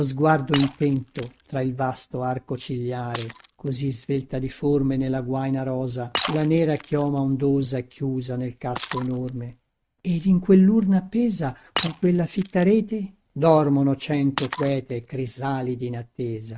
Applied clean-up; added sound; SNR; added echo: neural mask model RNNoise.